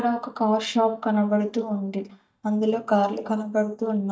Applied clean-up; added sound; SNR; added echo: neural mask model DeepFilterNet 3.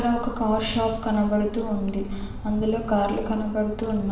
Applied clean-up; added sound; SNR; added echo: none; Tick; 10 dB; reverberation time 1.0 s.